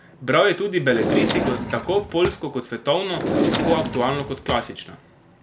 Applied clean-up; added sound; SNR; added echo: none; Drawer open or close; 2 dB; none.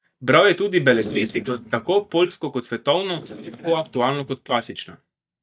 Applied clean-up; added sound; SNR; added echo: neural mask model DeepFilterNet 3.